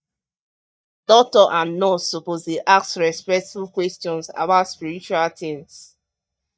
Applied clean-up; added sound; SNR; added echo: neural mask model DeepFilterNet 3.